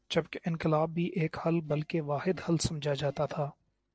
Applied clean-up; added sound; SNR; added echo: neural separator model SepFormer DNS4.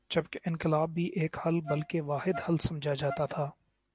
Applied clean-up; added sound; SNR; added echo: none; Wind instrument, woodwind instrument; 13 dB; none.